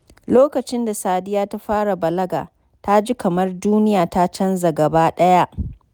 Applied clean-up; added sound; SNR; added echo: none; none; none; none.